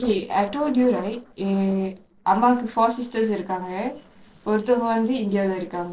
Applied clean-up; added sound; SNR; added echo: neural separator model SepFormer DNS4.